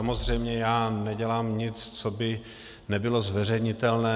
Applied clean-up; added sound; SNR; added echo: none; none; none; none.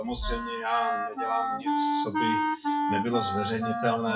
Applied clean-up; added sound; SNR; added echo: classical method WPE with log-MMSE.